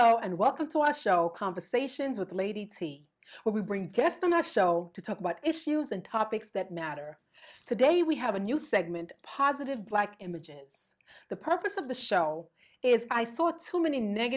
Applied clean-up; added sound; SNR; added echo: none; none; none; none.